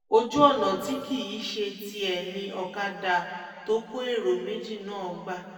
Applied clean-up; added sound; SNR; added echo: none; none; none; reverberation time 2.1 s.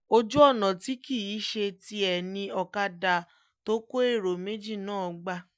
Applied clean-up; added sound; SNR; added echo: none; none; none; none.